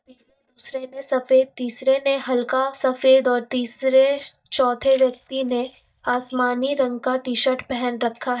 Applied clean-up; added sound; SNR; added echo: neural mask model DeepFilterNet 3.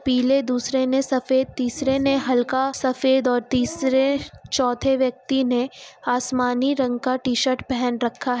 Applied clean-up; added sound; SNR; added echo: none; none; none; none.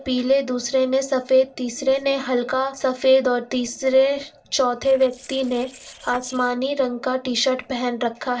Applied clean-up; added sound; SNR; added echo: neural separator model SepFormer DNS4.